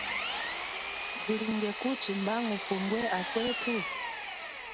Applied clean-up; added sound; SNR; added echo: none; Engine; 0 dB; none.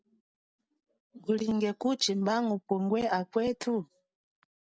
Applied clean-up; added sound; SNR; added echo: none; none; none; none.